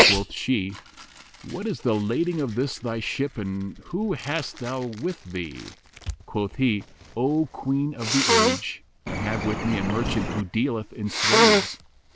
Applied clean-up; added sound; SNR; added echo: none; Bird + Sneeze; 0 dB; none.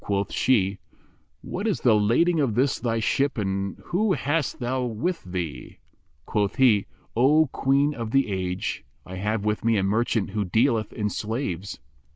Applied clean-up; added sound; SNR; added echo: none; none; none; none.